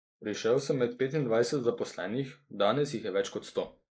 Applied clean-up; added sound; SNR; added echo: neural mask model Resemble Enhance denoiser.